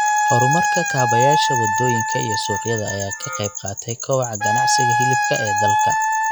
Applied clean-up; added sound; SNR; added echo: classical method log-MMSE.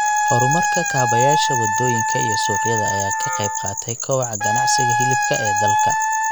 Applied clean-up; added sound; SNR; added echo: none; Wind instrument, woodwind instrument; -3 dB; none.